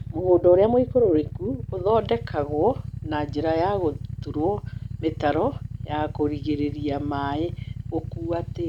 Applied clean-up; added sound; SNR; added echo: none; Idling / Motorcycle; 9 dB; none.